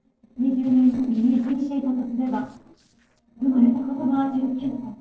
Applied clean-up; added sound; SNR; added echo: neural separator model SepFormer DNS4.